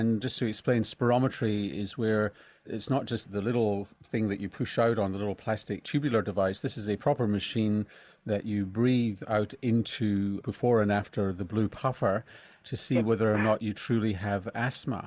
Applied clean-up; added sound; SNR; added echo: none; none; none; none.